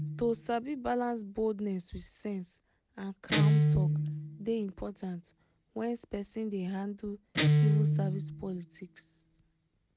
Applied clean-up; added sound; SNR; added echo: none; Guitar; -4 dB; none.